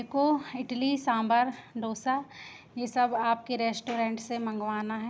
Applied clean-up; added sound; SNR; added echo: none; none; none; none.